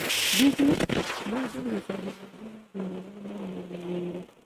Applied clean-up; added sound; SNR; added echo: neural mask model RNNoise.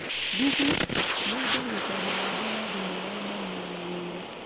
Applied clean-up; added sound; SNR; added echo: none; Fire; -5 dB; none.